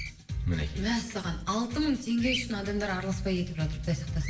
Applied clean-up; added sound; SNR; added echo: none; Bird vocalization, bird call, bird song; 14 dB; reverberation time 0.7 s.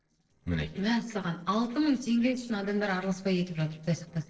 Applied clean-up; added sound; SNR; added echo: neural separator model SepFormer DNS4.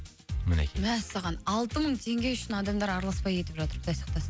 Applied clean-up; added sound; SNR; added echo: none; none; none; none.